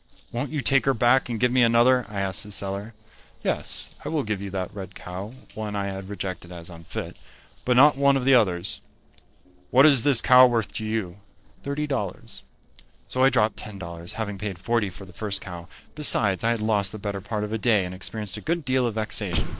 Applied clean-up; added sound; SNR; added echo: neural separator model SepFormer DNS4.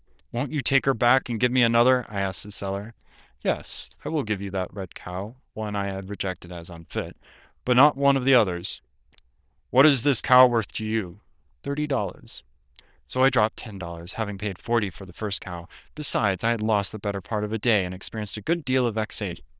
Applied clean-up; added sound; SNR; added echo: neural diffusion model UNIVERSE++.